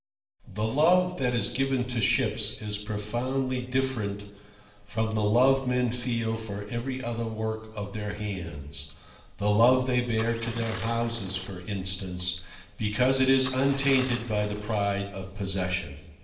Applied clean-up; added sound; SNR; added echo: neural separator model SepFormer DNS4.